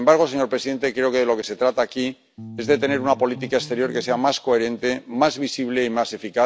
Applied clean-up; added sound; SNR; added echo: none; Bass guitar; 16 dB; none.